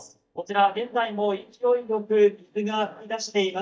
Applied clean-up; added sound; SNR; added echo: neural mask model DeepFilterNet 3.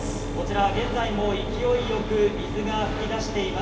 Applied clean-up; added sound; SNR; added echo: none; Mechanisms; 3 dB; reverberation time 2.5 s.